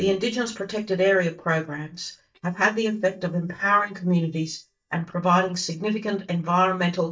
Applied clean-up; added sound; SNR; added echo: neural mask model DeepFilterNet 3.